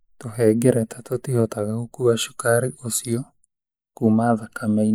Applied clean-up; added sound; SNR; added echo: neural mask model Resemble Enhance denoiser.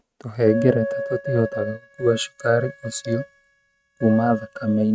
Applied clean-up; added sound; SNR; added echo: neural mask model RNNoise.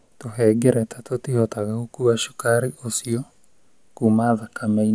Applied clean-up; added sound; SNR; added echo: none; none; none; none.